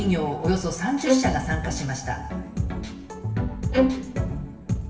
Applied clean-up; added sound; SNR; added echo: none; Bowed string instrument; -2 dB; reverberation time 1.1 s.